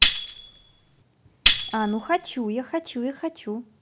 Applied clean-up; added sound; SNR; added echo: none; Tambourine; -4 dB; none.